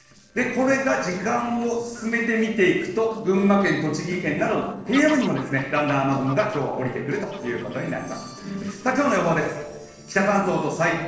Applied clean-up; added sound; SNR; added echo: neural separator model SepFormer DNS4.